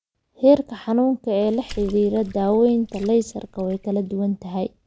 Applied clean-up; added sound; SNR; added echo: none; Water / Splash, splatter; 20 dB; none.